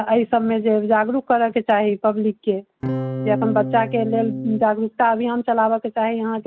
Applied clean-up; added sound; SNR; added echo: none; Electric guitar / Strum; 6 dB; none.